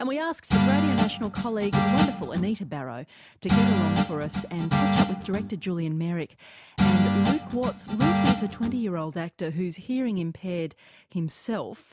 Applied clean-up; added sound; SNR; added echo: none; Guitar; -4 dB; none.